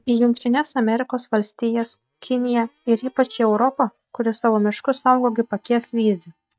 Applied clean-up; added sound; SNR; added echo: neural mask model DeepFilterNet 3.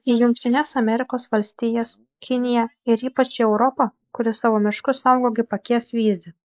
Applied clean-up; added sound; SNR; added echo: neural mask model Resemble Enhance denoiser.